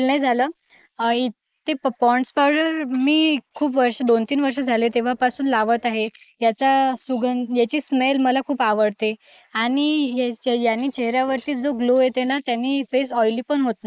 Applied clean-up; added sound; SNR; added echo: neural mask model Resemble Enhance denoiser.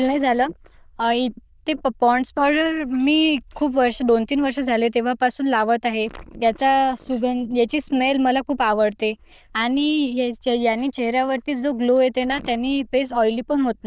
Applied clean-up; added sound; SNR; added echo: neural diffusion model UNIVERSE++.